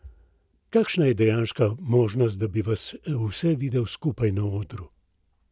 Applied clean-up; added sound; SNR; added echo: none; none; none; none.